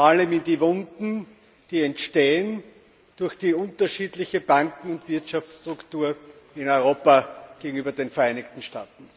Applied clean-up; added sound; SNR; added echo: none; none; none; none.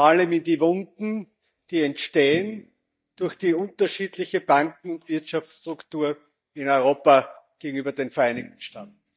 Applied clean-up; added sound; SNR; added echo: neural mask model DeepFilterNet 3.